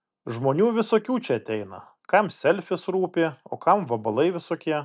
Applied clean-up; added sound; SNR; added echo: none; none; none; none.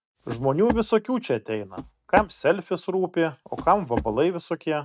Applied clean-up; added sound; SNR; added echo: neural mask model RNNoise.